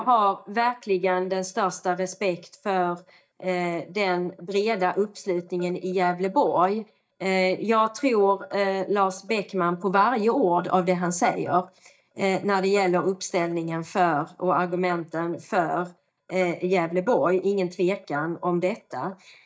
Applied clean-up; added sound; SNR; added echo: neural mask model DeepFilterNet 3.